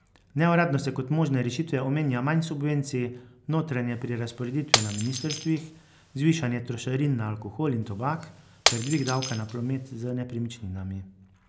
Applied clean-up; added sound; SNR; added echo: none; Shatter; 5 dB; none.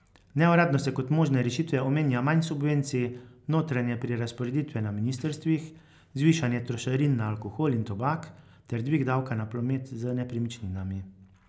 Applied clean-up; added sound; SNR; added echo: none; none; none; none.